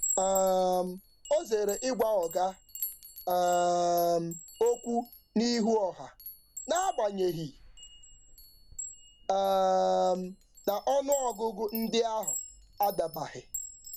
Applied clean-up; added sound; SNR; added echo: none; Chime; 13 dB; none.